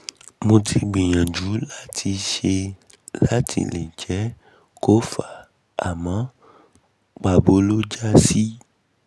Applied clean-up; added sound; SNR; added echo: none; none; none; none.